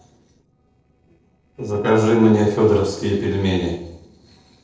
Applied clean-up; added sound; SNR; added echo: neural separator model SepFormer DNS4.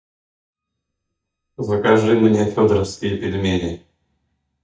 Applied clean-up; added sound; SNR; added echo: neural mask model DeepFilterNet 3.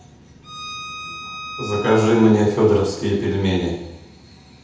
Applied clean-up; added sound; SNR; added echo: none; Bowed string instrument; 15 dB; reverberation time 0.8 s.